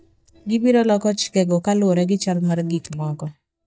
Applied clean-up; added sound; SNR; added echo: neural mask model DeepFilterNet 3.